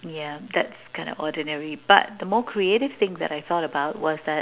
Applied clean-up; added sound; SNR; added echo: none; none; none; none.